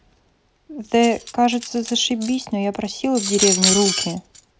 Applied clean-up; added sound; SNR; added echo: none; Cutlery, silverware; 4 dB; none.